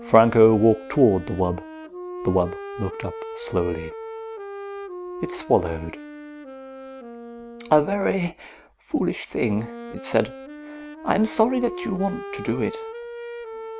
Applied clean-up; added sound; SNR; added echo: none; Wind instrument, woodwind instrument; 12 dB; none.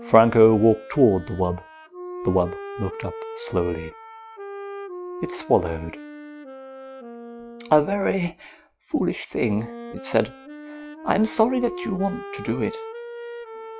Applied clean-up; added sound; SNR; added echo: classical method log-MMSE.